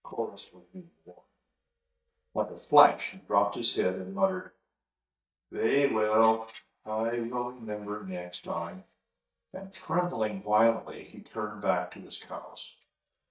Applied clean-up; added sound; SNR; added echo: neural mask model DeepFilterNet 3.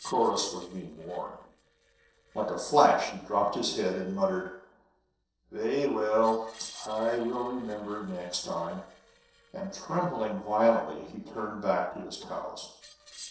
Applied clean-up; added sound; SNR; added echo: neural separator model SepFormer DNS4.